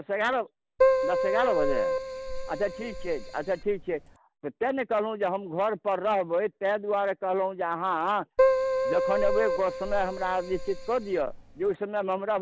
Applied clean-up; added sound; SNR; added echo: none; Keyboard (musical); -1 dB; none.